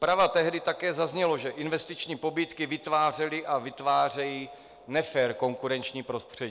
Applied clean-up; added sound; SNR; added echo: none; none; none; none.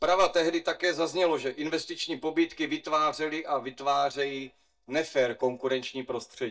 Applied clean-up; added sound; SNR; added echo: neural mask model DeepFilterNet 3.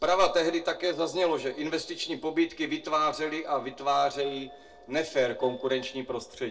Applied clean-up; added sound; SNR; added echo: neural separator model SepFormer DNS4.